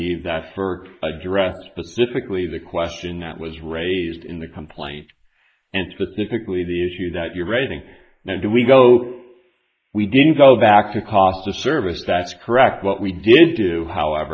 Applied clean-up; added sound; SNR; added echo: neural mask model Resemble Enhance denoiser.